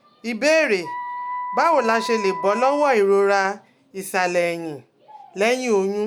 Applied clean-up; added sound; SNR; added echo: none; Wind instrument, woodwind instrument; 10 dB; none.